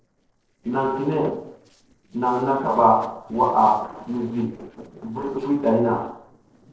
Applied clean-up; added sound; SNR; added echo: neural separator model SepFormer DNS4.